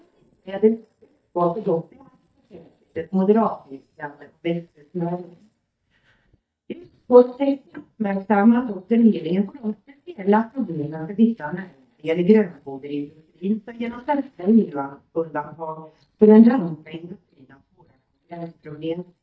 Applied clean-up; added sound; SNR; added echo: neural mask model DeepFilterNet 3.